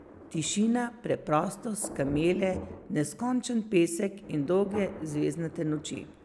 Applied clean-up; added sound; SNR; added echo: none; Thunder; 16 dB; none.